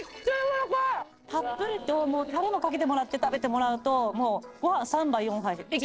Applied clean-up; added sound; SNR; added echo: neural separator model SepFormer DNS4.